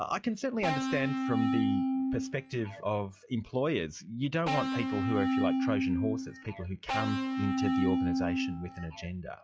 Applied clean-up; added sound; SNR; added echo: classical method log-MMSE.